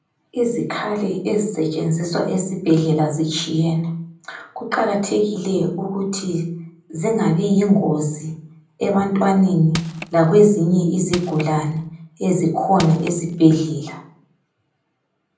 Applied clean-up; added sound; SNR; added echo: none; Crushing; 13 dB; reverberation time 0.6 s.